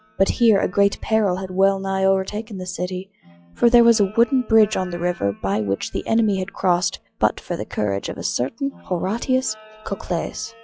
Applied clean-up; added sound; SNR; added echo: classical method log-MMSE.